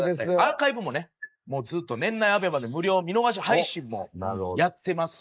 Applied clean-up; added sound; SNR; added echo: neural mask model Resemble Enhance denoiser.